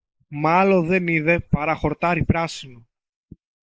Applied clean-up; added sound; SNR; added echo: neural mask model Resemble Enhance denoiser.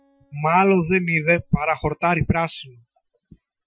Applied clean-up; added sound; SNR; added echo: classical method Wiener filter.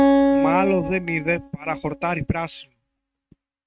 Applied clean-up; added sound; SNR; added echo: neural mask model RNNoise.